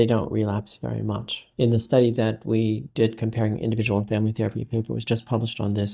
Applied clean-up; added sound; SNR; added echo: neural mask model DeepFilterNet 3.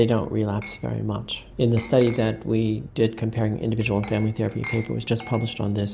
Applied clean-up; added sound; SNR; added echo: none; Glass; 19 dB; none.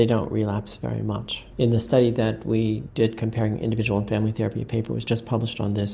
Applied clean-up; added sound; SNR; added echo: none; none; none; none.